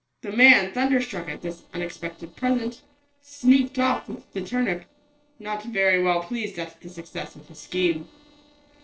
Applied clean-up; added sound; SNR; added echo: neural separator model SepFormer DNS4.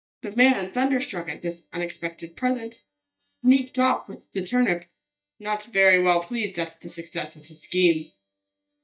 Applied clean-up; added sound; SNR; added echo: neural mask model DeepFilterNet 3.